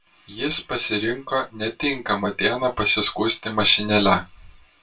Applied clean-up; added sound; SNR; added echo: none; none; none; reverberation time 0.2 s.